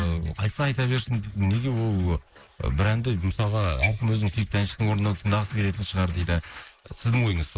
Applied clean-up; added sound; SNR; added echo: neural mask model Resemble Enhance denoiser.